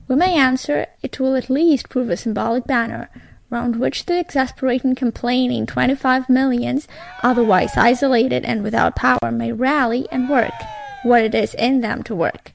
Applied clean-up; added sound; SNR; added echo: none; Cheering; 18 dB; none.